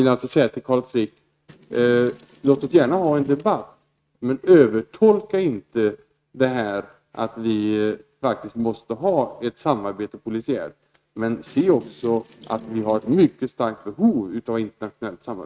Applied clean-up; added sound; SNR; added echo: neural mask model RNNoise.